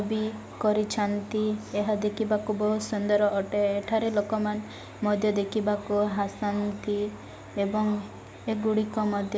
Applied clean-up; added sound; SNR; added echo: none; none; none; none.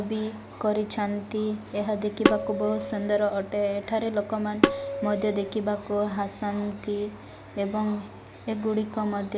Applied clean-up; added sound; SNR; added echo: none; Tabla; -1 dB; none.